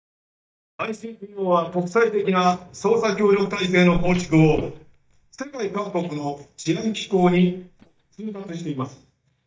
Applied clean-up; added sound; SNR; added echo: neural mask model DeepFilterNet 3.